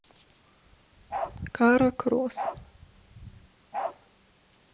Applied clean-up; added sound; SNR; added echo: none; Bark; 6 dB; none.